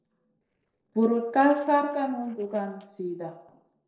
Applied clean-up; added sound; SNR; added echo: neural separator model SepFormer DNS4.